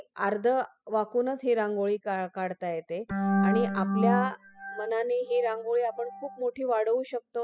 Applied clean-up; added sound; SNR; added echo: classical method spectral subtraction.